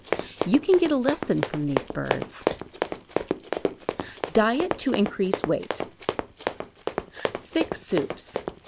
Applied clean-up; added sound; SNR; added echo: none; Run; 4 dB; none.